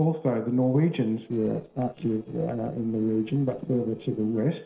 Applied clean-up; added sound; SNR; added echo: neural separator model SepFormer DNS4.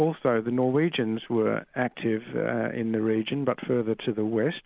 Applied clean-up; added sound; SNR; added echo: none; none; none; none.